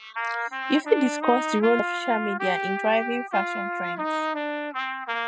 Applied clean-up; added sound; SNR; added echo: classical method spectral subtraction.